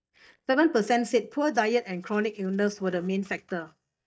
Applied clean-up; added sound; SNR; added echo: neural mask model DeepFilterNet 3.